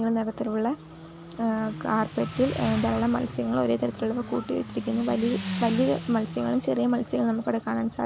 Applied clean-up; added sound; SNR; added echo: none; Motorcycle; 11 dB; none.